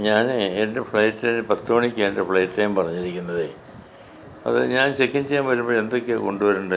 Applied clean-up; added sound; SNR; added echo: none; none; none; none.